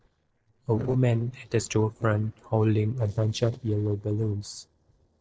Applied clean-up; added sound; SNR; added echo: neural separator model SepFormer DNS4.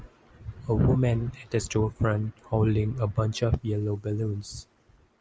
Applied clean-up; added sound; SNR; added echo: none; none; none; none.